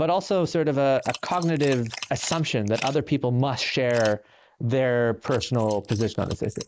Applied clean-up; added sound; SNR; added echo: neural mask model Resemble Enhance denoiser.